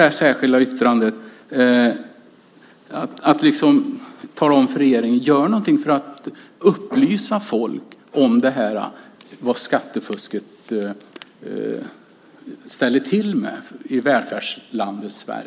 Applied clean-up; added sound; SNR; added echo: none; none; none; none.